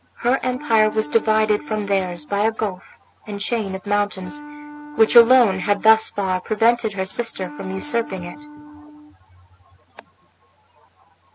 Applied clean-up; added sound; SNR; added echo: none; Wind instrument, woodwind instrument; 16 dB; none.